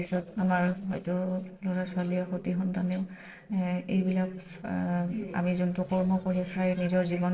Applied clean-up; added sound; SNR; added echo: neural separator model SepFormer DNS4.